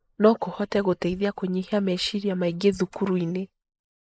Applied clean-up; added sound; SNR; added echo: neural mask model Resemble Enhance denoiser.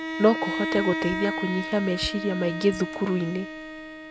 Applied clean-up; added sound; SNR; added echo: none; Bowed string instrument; 6 dB; none.